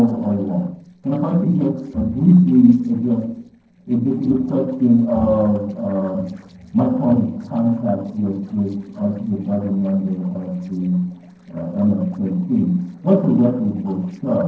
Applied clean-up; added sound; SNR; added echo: neural separator model SepFormer DNS4.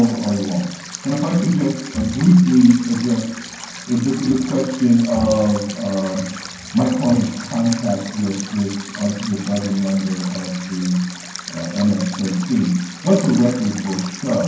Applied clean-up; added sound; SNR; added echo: none; Stream; 15 dB; reverberation time 0.9 s.